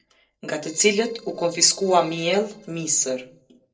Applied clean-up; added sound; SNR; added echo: neural separator model SepFormer DNS4.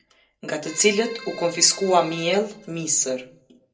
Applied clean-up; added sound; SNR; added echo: none; Keyboard (musical); 18 dB; reverberation time 0.2 s.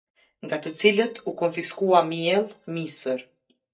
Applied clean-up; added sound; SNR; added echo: neural mask model DeepFilterNet 3.